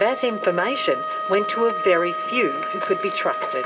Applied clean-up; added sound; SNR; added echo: none; Wind instrument, woodwind instrument; 4 dB; reverberation time 1.3 s.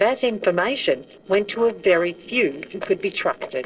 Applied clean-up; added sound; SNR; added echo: neural separator model SepFormer DNS4.